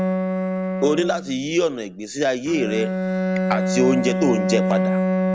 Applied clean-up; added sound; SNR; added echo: none; Bowed string instrument; 0 dB; none.